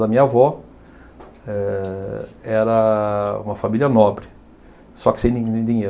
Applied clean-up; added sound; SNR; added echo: none; none; none; none.